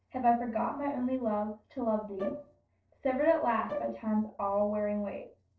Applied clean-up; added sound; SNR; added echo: neural separator model SepFormer DNS4.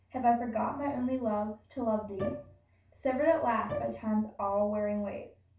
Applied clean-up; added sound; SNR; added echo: none; Bowed string instrument; 10 dB; reverberation time 0.3 s.